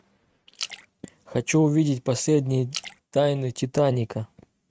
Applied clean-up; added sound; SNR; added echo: neural mask model RNNoise.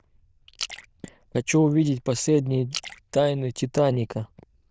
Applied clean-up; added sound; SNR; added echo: neural diffusion model UNIVERSE++.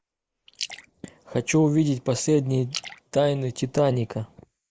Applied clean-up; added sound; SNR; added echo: neural mask model Resemble Enhance denoiser.